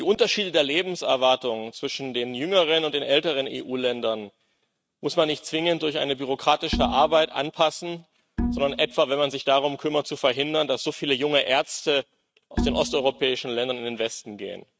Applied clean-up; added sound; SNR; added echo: neural mask model RNNoise.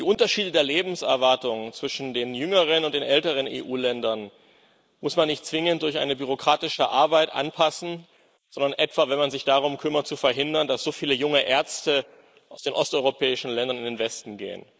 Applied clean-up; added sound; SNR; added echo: neural mask model Resemble Enhance denoiser.